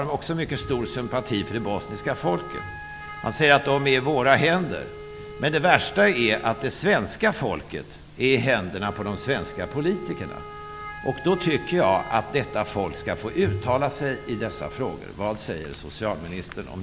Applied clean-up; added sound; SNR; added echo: none; Wind instrument, woodwind instrument; 16 dB; none.